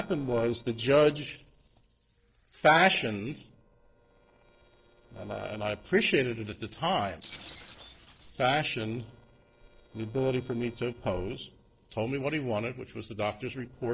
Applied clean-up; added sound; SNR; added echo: neural separator model SepFormer DNS4.